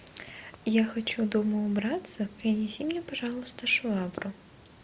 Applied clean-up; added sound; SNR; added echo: none; none; none; none.